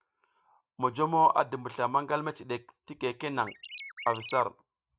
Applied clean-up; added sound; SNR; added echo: neural mask model RNNoise.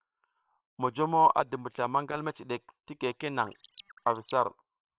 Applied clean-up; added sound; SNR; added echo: neural separator model SepFormer WHAM!.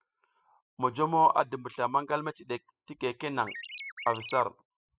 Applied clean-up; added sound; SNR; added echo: classical method spectral subtraction.